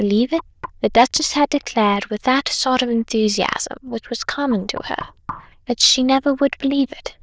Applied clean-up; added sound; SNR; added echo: neural diffusion model UNIVERSE++.